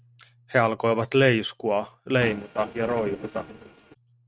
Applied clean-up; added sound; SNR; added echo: neural mask model RNNoise.